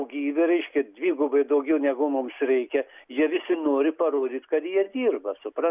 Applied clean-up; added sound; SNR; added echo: none; none; none; none.